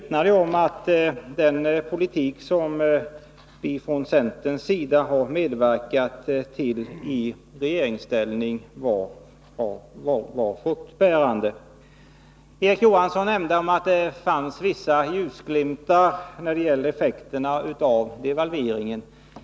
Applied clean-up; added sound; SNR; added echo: none; none; none; none.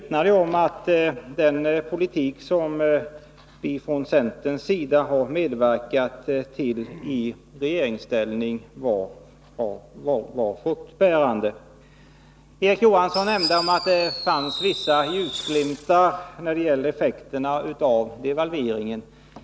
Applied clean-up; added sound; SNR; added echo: none; Fireworks; 9 dB; none.